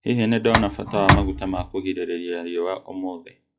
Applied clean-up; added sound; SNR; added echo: classical method log-MMSE.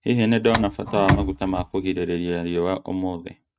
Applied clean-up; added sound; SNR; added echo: neural mask model RNNoise.